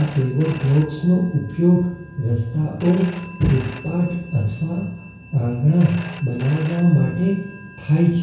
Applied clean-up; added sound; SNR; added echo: none; Telephone; 14 dB; reverberation time 0.6 s.